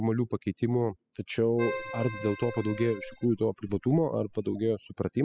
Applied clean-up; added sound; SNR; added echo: classical method spectral subtraction.